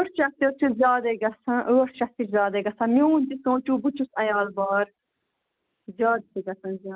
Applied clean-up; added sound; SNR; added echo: none; none; none; none.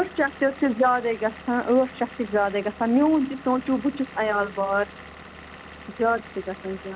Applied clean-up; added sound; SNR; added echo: none; Engine / Vehicle; 18 dB; none.